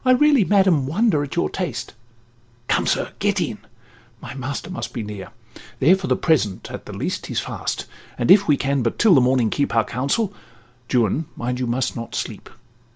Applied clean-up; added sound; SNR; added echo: none; none; none; none.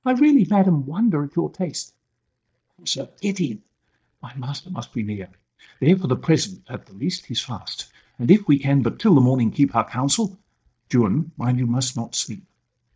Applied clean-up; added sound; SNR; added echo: neural mask model DeepFilterNet 3.